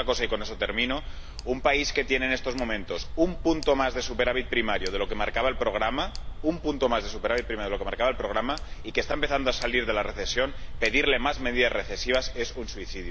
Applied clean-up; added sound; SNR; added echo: none; Tick; 7 dB; none.